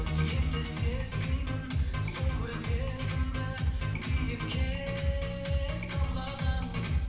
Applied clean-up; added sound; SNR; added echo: none; none; none; reverberation time 0.7 s.